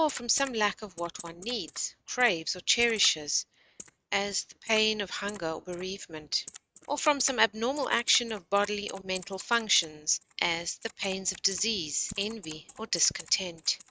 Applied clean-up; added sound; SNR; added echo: neural mask model RNNoise.